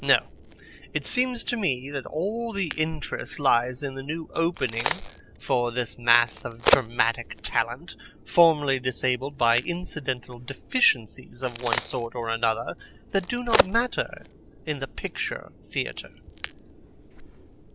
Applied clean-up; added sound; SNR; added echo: none; Crack; 7 dB; none.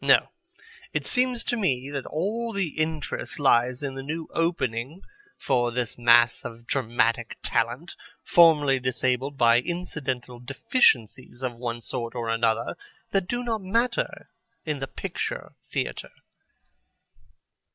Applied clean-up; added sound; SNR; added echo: none; none; none; none.